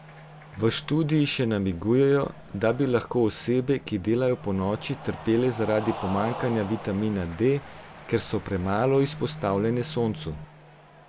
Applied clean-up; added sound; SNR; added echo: none; Cheering; 17 dB; none.